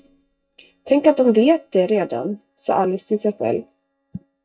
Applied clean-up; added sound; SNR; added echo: neural mask model DeepFilterNet 3.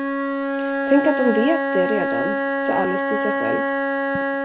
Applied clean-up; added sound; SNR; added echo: none; Wind instrument, woodwind instrument; -2 dB; none.